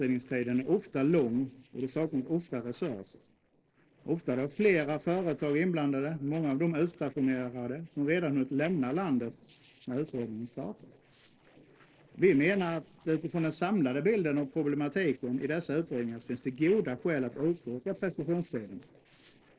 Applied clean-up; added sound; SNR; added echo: neural separator model SepFormer DNS4.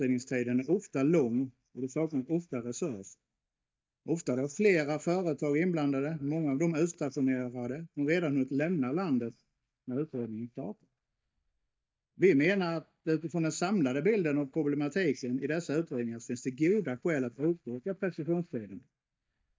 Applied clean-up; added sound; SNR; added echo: neural mask model DeepFilterNet 3.